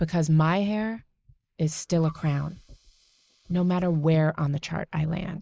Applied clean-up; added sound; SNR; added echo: neural mask model Resemble Enhance denoiser.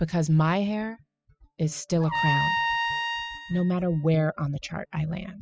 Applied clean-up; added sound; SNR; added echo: classical method spectral subtraction.